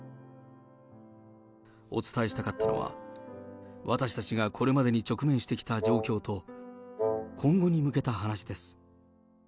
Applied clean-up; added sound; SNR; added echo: none; Wind instrument, woodwind instrument; 1 dB; none.